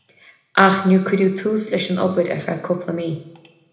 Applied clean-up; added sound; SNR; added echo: none; none; none; reverberation time 0.8 s.